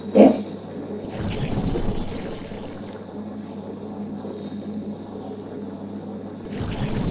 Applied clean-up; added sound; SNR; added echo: neural separator model SepFormer DNS4.